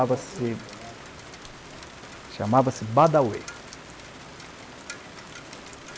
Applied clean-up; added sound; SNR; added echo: none; Rain; 15 dB; none.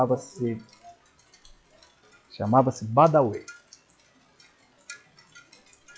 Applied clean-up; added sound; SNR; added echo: classical method log-MMSE.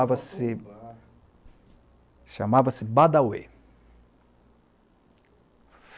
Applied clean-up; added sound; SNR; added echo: none; none; none; none.